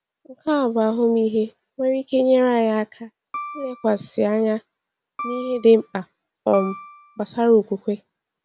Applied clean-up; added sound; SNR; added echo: none; Piano; 15 dB; none.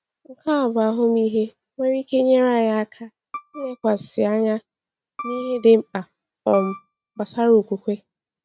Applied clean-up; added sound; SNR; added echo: neural mask model RNNoise.